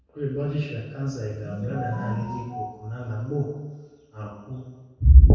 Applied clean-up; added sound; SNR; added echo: none; none; none; reverberation time 1.2 s.